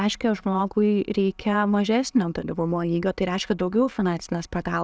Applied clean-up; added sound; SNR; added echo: none; none; none; none.